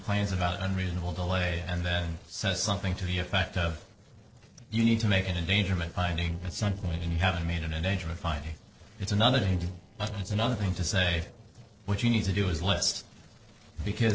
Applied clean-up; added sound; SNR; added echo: neural separator model SepFormer DNS4.